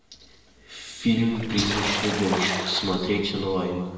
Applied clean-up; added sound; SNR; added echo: none; Water / Splash, splatter; 6 dB; reverberation time 1.1 s.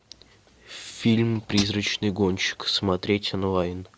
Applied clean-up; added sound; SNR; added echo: none; none; none; none.